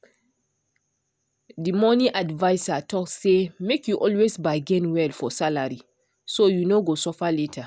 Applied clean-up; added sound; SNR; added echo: none; none; none; none.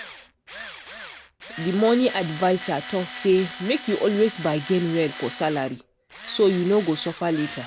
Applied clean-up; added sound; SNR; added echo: none; Tools; 13 dB; none.